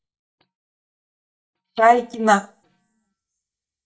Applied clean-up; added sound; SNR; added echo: neural mask model DeepFilterNet 3.